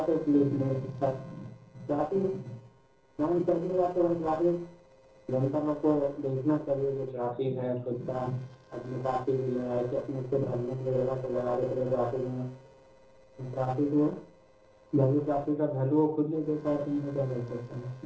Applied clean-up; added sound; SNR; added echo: neural separator model SepFormer DNS4.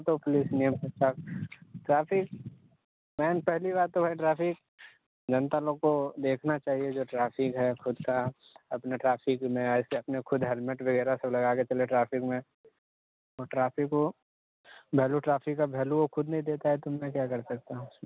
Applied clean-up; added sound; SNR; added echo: none; none; none; none.